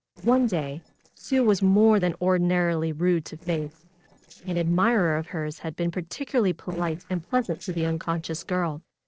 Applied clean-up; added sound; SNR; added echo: neural separator model SepFormer DNS4.